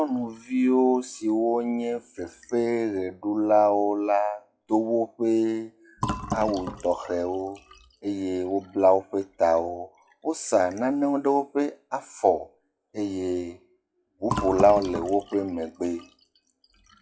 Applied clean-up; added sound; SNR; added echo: classical method WPE with log-MMSE.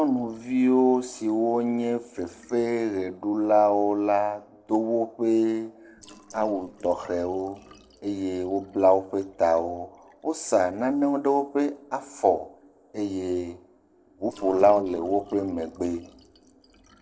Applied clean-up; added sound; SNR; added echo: neural separator model SepFormer DNS4.